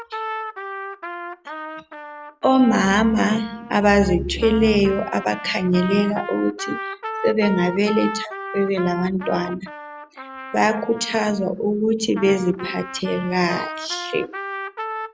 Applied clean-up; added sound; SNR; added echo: none; Trumpet; 11 dB; none.